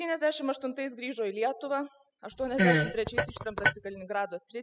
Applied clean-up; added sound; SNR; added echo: classical method spectral subtraction.